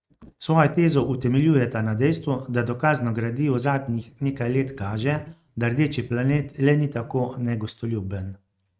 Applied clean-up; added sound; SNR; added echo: neural mask model RNNoise.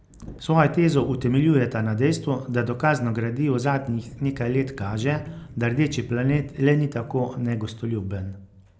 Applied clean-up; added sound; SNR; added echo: none; Thunder / Wind + Electric guitar; 20 dB; none.